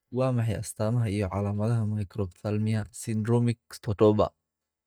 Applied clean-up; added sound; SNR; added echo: neural mask model DeepFilterNet 3.